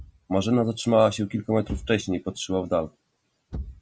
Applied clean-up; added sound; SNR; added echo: none; Thump, thud; 16 dB; none.